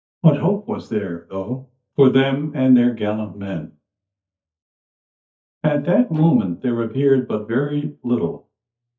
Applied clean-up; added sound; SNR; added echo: neural mask model DeepFilterNet 3.